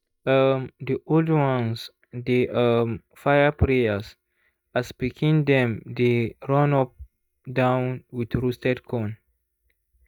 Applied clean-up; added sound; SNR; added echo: neural mask model DeepFilterNet 3.